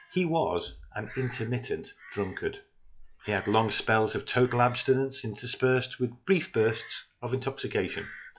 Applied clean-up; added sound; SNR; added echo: classical method log-MMSE.